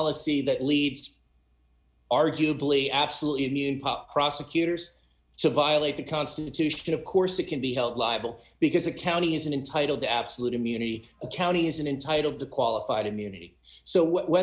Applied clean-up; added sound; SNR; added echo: none; none; none; none.